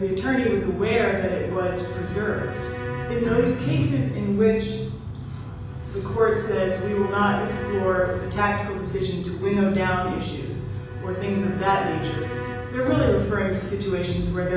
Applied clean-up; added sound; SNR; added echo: none; Bowed string instrument; 14 dB; reverberation time 1.0 s.